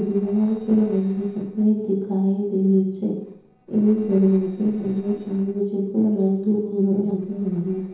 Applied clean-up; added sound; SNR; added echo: neural separator model SepFormer DNS4.